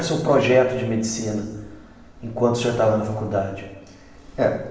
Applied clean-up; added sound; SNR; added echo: none; none; none; reverberation time 1.0 s.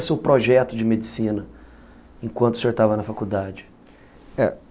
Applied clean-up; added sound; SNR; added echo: none; none; none; none.